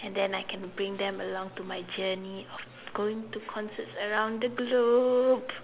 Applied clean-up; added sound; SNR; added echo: none; none; none; none.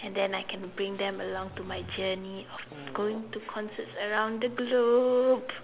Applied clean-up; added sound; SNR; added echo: none; Fart / Drawer open or close; 18 dB; none.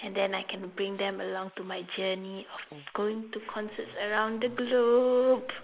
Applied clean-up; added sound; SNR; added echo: neural mask model Resemble Enhance denoiser.